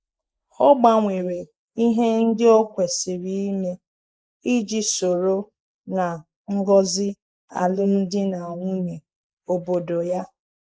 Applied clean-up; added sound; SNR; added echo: neural mask model Resemble Enhance denoiser.